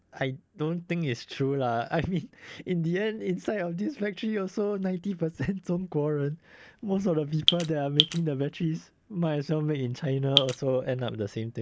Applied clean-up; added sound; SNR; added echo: none; Drip; -2 dB; none.